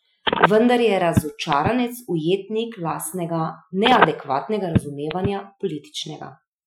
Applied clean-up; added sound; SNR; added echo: classical method Wiener filter.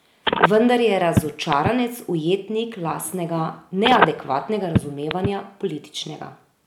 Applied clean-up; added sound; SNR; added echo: none; Telephone; 1 dB; none.